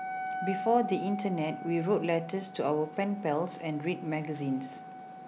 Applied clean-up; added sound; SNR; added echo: none; Wind instrument, woodwind instrument; 9 dB; none.